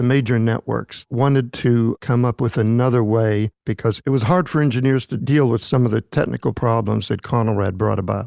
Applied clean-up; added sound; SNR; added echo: none; none; none; none.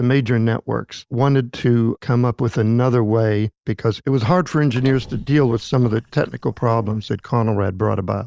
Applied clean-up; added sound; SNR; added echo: neural mask model DeepFilterNet 3.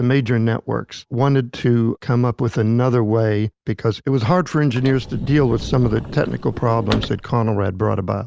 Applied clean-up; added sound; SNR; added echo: none; Sliding door / Slam / Wood; 11 dB; none.